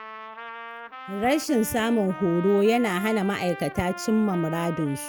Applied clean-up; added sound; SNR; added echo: none; Trumpet; 13 dB; none.